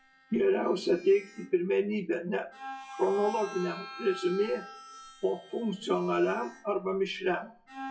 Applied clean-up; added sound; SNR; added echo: classical method WPE with log-MMSE.